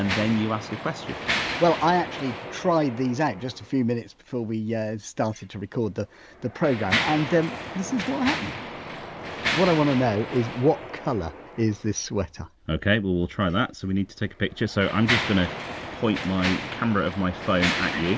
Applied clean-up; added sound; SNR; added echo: none; Mechanisms; 7 dB; none.